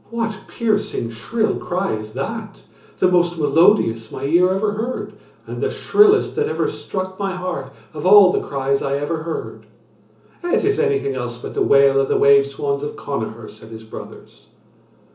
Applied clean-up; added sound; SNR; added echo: none; none; none; reverberation time 0.8 s.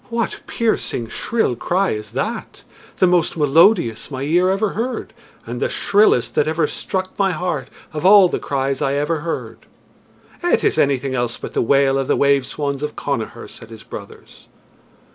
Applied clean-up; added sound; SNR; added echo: none; none; none; none.